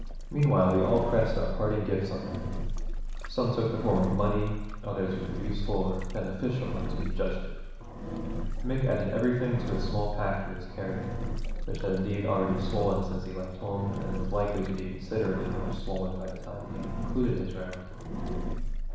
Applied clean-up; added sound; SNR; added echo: none; Engine; 3 dB; reverberation time 1.1 s.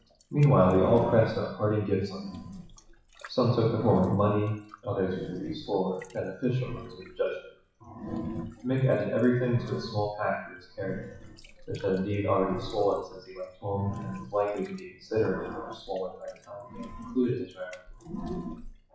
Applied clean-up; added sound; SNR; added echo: classical method WPE with log-MMSE.